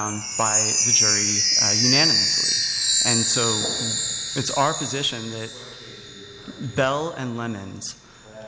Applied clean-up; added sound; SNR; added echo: none; Chime; -4 dB; none.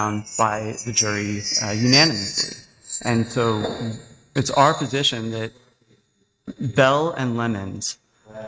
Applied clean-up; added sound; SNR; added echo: neural mask model RNNoise.